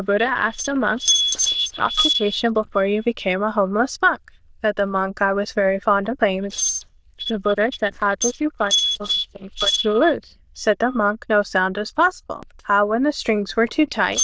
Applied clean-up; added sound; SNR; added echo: neural diffusion model UNIVERSE++.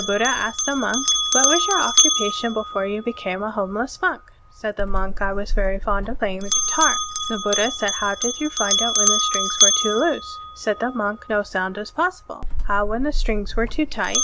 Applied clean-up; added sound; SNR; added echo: none; Bell; -2 dB; none.